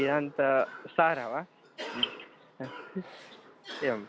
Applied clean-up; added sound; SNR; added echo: none; Cough; 14 dB; none.